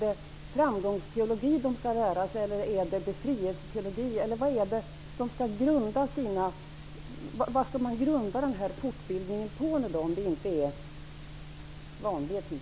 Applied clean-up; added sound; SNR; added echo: none; none; none; none.